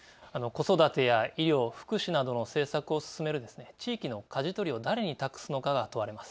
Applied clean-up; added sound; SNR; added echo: none; none; none; none.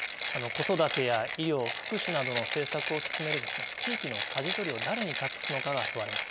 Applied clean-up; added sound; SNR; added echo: none; Mechanisms; 0 dB; none.